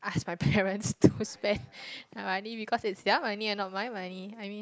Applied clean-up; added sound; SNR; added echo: none; none; none; none.